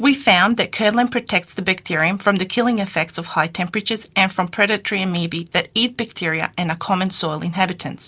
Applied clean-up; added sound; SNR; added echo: none; none; none; none.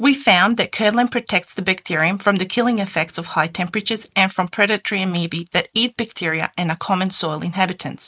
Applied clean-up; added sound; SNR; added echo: neural mask model Resemble Enhance denoiser.